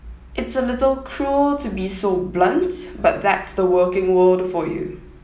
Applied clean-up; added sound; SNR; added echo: none; none; none; none.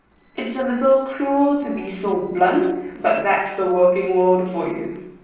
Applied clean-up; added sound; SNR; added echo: neural separator model SepFormer DNS4.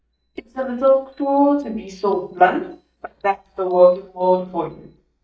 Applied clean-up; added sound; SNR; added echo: neural mask model DeepFilterNet 3.